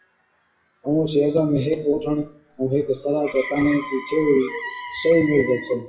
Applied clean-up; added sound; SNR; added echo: classical method WPE with log-MMSE.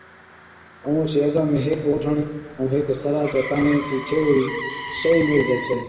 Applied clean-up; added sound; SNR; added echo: none; Motor vehicle (road); 12 dB; reverberation time 1.6 s.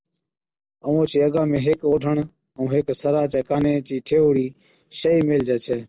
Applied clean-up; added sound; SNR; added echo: none; none; none; none.